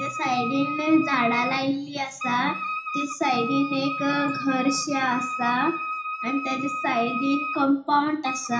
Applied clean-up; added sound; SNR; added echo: none; Wind instrument, woodwind instrument; 6 dB; reverberation time 0.4 s.